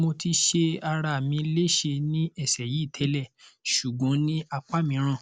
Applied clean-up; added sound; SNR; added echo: none; none; none; none.